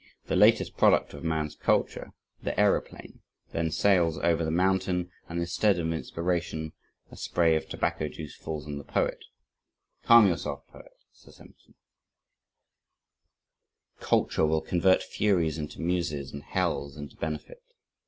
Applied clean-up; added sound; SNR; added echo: none; none; none; none.